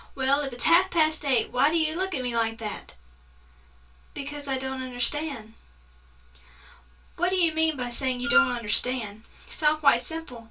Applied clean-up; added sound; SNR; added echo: none; Wind instrument, woodwind instrument; -2 dB; reverberation time 0.2 s.